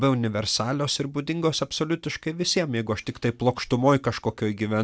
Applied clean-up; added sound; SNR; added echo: none; none; none; none.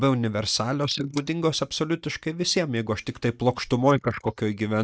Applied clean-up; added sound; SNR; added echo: neural mask model Resemble Enhance denoiser.